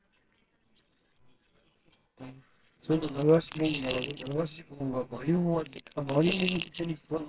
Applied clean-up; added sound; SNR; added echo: neural separator model SepFormer WHAMR!.